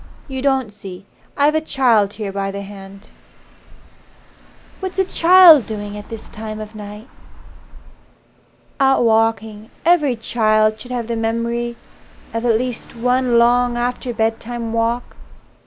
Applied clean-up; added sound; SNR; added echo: none; Engine / Car; 18 dB; none.